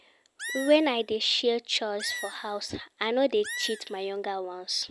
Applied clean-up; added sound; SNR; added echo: none; Animal; 12 dB; none.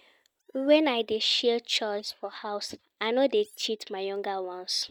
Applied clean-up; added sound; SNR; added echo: neural mask model DeepFilterNet 3.